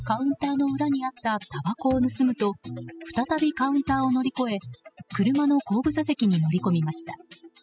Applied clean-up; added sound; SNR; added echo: classical method spectral subtraction.